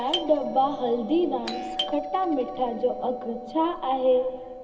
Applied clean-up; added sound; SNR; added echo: none; Doorbell; 10 dB; reverberation time 2.4 s.